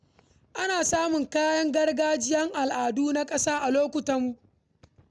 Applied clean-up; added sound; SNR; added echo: none; none; none; none.